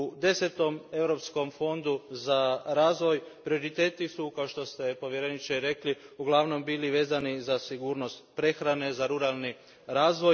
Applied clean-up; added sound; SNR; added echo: none; none; none; none.